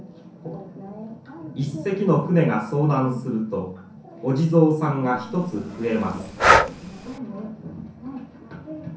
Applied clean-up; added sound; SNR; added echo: none; Breathing; -2 dB; reverberation time 0.6 s.